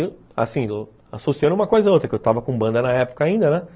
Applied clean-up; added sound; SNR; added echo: none; none; none; none.